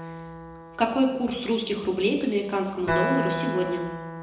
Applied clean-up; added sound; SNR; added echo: none; Acoustic guitar; 6 dB; reverberation time 0.9 s.